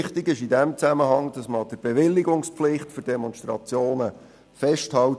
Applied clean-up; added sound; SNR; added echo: none; none; none; none.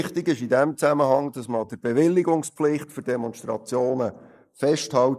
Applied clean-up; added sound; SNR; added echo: neural mask model Resemble Enhance denoiser.